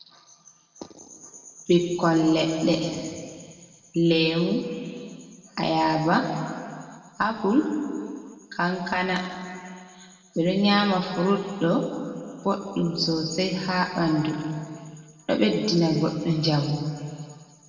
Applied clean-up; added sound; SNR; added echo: none; none; none; reverberation time 2.1 s.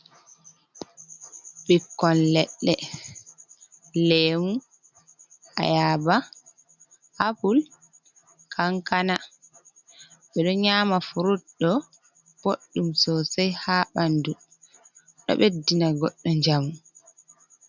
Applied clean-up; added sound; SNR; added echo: none; none; none; none.